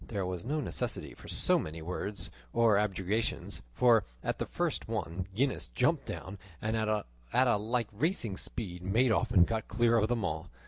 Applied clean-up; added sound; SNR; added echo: none; none; none; none.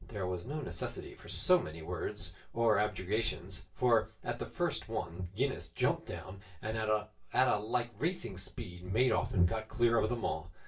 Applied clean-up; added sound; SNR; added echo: none; Chirp, tweet; -2 dB; reverberation time 0.2 s.